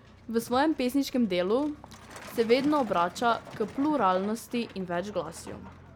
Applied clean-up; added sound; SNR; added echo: none; Truck; 18 dB; none.